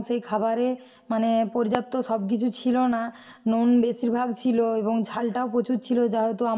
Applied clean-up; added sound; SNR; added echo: none; Fireworks; 18 dB; reverberation time 0.6 s.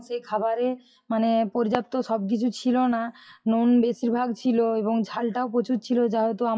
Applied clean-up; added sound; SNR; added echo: classical method WPE with log-MMSE.